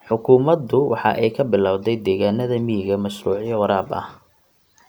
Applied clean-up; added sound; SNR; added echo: none; none; none; none.